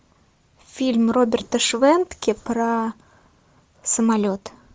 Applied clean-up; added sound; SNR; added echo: none; none; none; none.